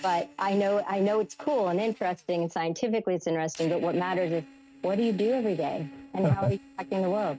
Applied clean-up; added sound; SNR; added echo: neural mask model RNNoise.